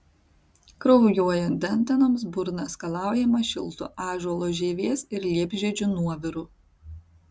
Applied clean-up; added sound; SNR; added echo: none; none; none; none.